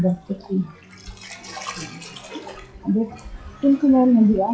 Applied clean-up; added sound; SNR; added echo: classical method WPE with log-MMSE.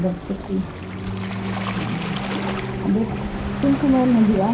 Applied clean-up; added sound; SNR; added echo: none; Waves, surf; 4 dB; reverberation time 0.3 s.